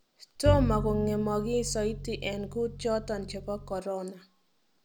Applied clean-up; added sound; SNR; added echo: none; Bowed string instrument; 3 dB; none.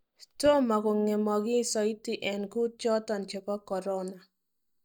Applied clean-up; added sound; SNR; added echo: neural mask model DeepFilterNet 3.